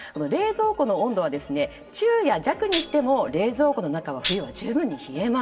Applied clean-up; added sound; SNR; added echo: none; Tambourine; 10 dB; reverberation time 0.3 s.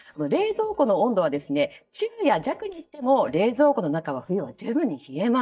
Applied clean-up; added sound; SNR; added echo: neural mask model DeepFilterNet 3.